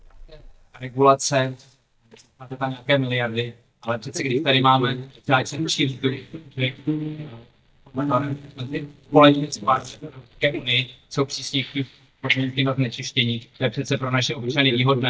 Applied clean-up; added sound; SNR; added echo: neural mask model DeepFilterNet 3.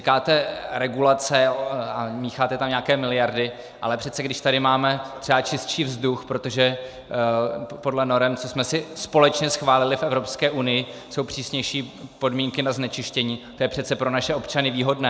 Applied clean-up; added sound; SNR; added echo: none; none; none; none.